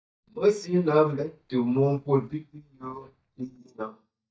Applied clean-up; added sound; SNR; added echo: neural mask model DeepFilterNet 3.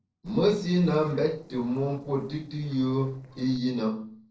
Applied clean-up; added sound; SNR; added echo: neural separator model SepFormer DNS4.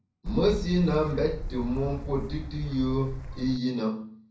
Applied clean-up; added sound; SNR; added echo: none; Gull, seagull / Wind; 7 dB; reverberation time 0.6 s.